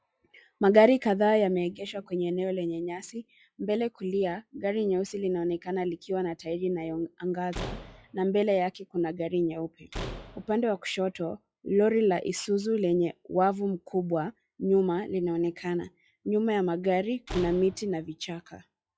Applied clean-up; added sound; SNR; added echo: classical method log-MMSE.